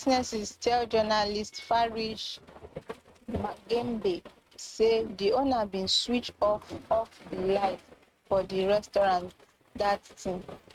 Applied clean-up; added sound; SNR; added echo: neural mask model RNNoise.